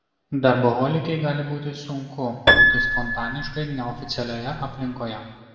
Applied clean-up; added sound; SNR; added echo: none; Piano; -3 dB; reverberation time 1.5 s.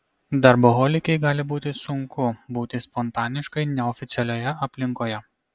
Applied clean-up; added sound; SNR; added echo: none; none; none; none.